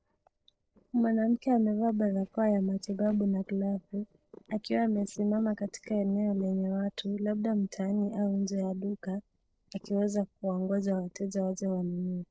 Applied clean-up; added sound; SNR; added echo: neural separator model SepFormer DNS4.